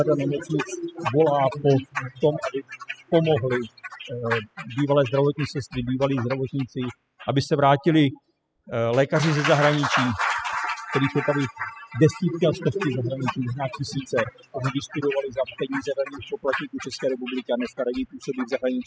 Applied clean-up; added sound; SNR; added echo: classical method spectral subtraction.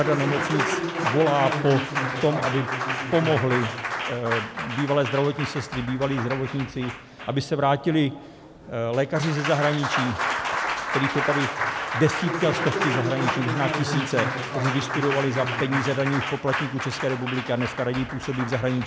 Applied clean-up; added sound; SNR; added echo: none; Applause; 3 dB; none.